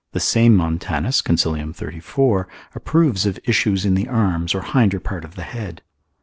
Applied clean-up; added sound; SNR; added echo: none; none; none; none.